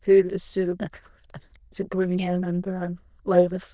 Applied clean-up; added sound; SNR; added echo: neural diffusion model UNIVERSE++.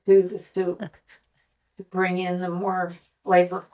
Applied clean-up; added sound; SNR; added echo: neural mask model DeepFilterNet 3.